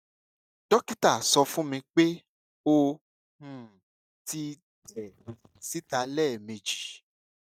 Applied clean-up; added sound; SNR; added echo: neural mask model DeepFilterNet 3.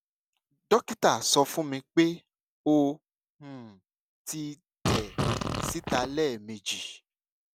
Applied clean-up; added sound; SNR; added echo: none; Fart; 0 dB; none.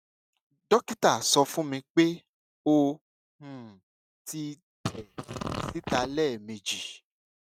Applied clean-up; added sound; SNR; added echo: neural mask model RNNoise.